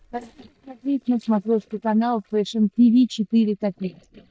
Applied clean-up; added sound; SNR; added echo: neural mask model DeepFilterNet 3.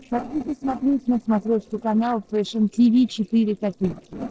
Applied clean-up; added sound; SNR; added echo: neural separator model SepFormer DNS4.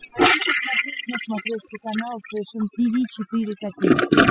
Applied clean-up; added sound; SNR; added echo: classical method spectral subtraction.